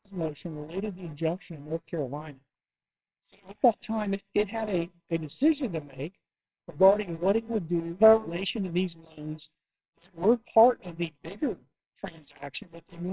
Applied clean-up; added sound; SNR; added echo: neural separator model SepFormer WHAMR!.